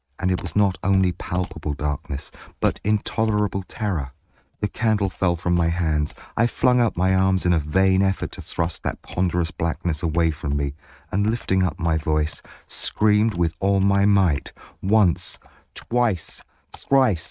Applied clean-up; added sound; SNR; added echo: neural mask model RNNoise.